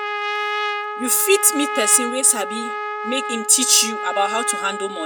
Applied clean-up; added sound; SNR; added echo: none; Trumpet; 5 dB; none.